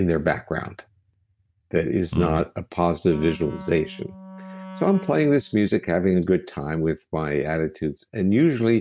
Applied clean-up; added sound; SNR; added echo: neural mask model RNNoise.